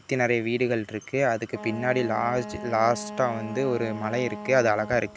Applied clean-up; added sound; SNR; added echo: none; Wind instrument, woodwind instrument; 13 dB; none.